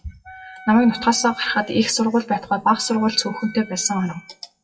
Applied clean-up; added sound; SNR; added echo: classical method WPE with log-MMSE.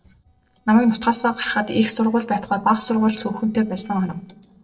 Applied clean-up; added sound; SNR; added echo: neural separator model SepFormer DNS4.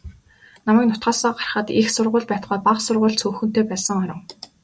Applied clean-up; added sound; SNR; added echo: none; none; none; none.